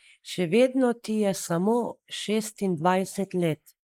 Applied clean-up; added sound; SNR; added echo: neural mask model Resemble Enhance denoiser.